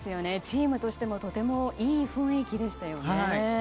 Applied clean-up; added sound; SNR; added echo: none; none; none; none.